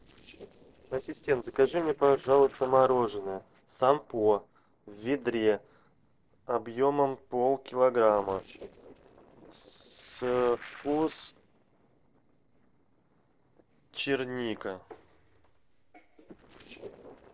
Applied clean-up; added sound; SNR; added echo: neural separator model SepFormer DNS4.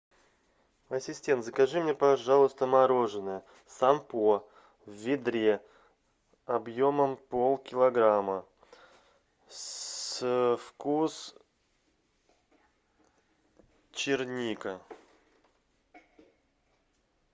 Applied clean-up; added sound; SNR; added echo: none; none; none; none.